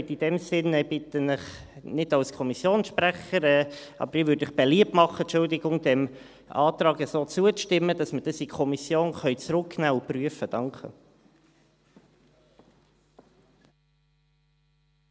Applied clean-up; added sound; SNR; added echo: none; none; none; none.